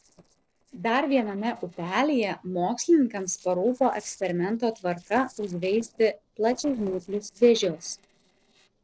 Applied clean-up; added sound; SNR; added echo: neural separator model SepFormer DNS4.